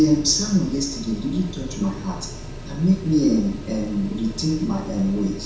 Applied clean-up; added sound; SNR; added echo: none; Mechanical fan; 12 dB; reverberation time 0.7 s.